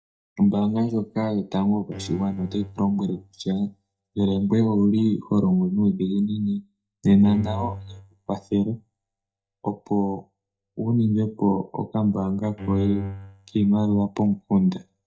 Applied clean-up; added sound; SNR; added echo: neural mask model DeepFilterNet 3.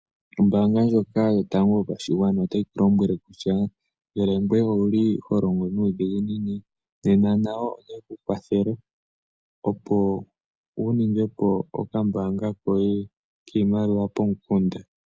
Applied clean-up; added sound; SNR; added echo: none; none; none; none.